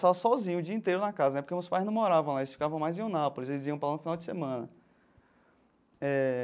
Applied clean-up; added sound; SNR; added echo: none; none; none; none.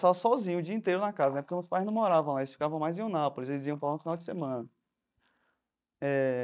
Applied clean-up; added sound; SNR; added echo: neural mask model DeepFilterNet 3.